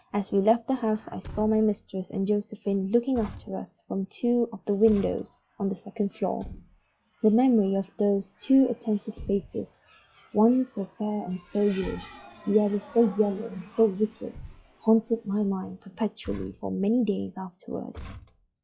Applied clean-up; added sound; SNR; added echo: classical method log-MMSE.